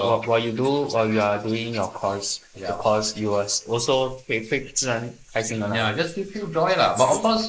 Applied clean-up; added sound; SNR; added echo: neural mask model Resemble Enhance denoiser.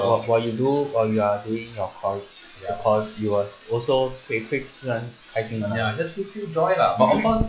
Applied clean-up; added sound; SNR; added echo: classical method log-MMSE.